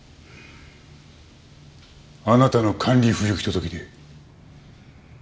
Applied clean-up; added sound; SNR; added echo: none; none; none; none.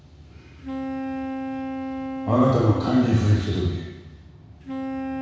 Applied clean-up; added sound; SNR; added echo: none; Wind instrument, woodwind instrument; 8 dB; reverberation time 1.1 s.